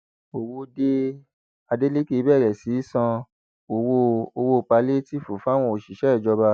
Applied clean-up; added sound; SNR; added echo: none; none; none; none.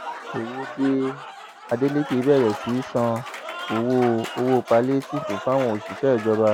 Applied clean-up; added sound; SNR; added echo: none; Applause / Crowd; 11 dB; none.